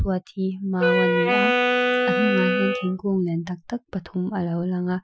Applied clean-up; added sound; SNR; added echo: classical method Wiener filter.